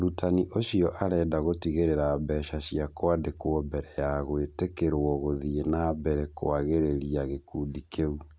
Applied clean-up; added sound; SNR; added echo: none; none; none; none.